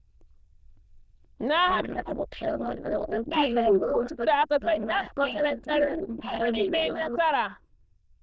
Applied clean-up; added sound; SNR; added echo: neural diffusion model UNIVERSE++.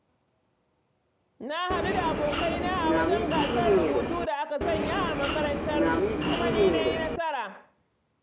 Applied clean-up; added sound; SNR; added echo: none; Subway, metro, underground; -5 dB; none.